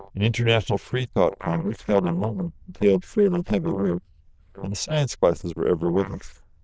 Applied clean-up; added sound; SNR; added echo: neural diffusion model UNIVERSE++.